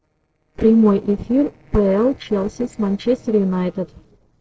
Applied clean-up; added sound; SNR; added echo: neural separator model SepFormer DNS4.